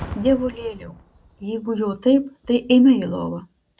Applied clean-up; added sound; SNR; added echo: none; Boom; 20 dB; none.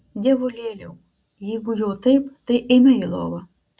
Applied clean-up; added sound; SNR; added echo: none; none; none; none.